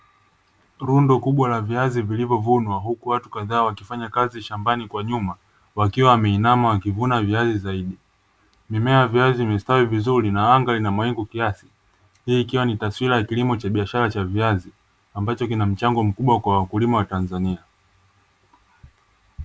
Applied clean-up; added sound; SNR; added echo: none; none; none; none.